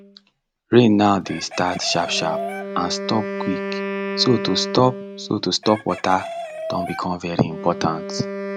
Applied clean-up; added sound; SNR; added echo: none; Wind instrument, woodwind instrument + Chicken, rooster; 8 dB; none.